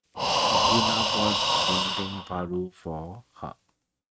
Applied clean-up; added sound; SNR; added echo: neural mask model RNNoise.